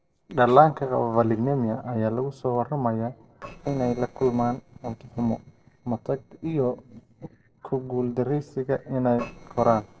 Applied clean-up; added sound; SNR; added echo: neural separator model SepFormer DNS4.